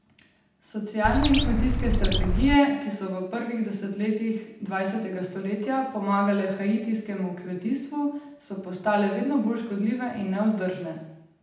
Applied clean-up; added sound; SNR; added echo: none; Bird; -3 dB; reverberation time 0.8 s.